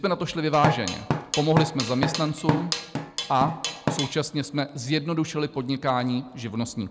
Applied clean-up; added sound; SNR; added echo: none; Drum kit; 2 dB; none.